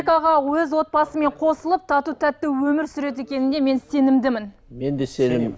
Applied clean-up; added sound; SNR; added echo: none; none; none; none.